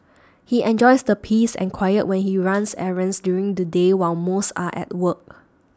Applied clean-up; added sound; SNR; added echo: none; none; none; none.